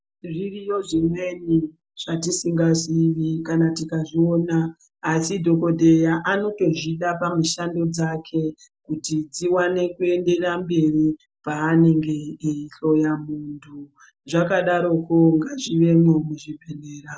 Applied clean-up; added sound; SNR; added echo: none; none; none; none.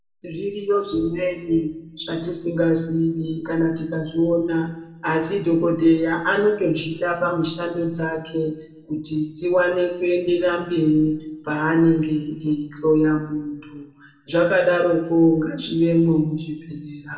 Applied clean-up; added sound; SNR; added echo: none; none; none; reverberation time 0.7 s.